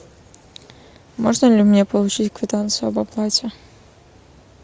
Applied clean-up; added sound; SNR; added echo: none; none; none; none.